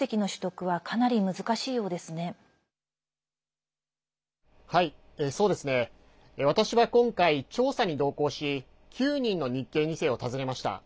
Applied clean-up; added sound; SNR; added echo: none; none; none; none.